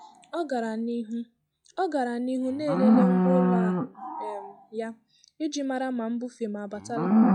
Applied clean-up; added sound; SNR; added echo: classical method log-MMSE.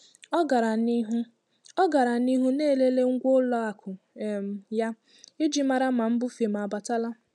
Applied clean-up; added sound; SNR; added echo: none; none; none; none.